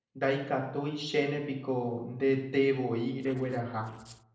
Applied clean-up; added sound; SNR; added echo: neural separator model SepFormer DNS4.